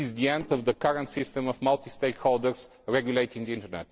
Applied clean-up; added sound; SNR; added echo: neural separator model SepFormer DNS4.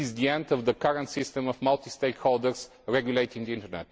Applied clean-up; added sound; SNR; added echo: none; none; none; none.